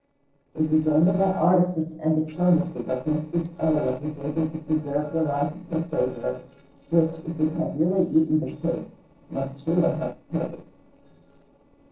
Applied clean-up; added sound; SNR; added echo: neural separator model SepFormer DNS4.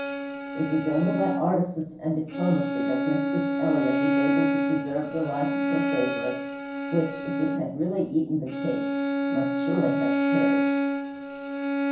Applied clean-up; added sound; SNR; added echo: none; Bowed string instrument; -2 dB; reverberation time 0.6 s.